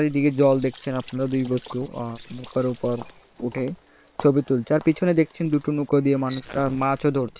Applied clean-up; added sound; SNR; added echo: neural separator model SepFormer WHAM!.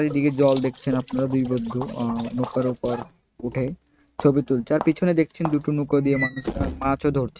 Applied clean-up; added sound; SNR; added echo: neural mask model RNNoise.